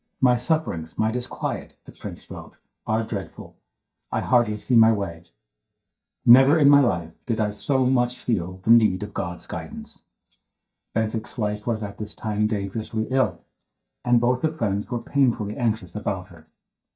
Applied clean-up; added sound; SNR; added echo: neural mask model DeepFilterNet 3.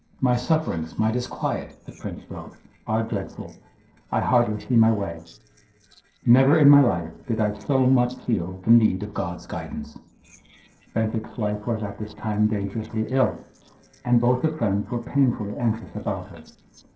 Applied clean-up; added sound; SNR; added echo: neural separator model SepFormer DNS4.